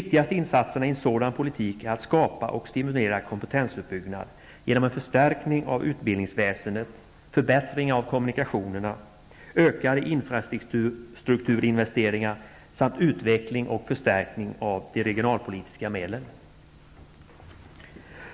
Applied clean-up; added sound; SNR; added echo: none; none; none; none.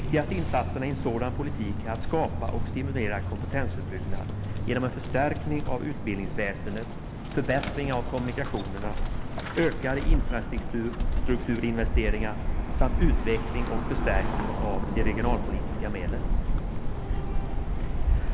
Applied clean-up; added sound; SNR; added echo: none; Bird; -4 dB; none.